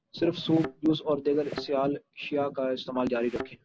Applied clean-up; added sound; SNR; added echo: none; Thump, thud; 14 dB; none.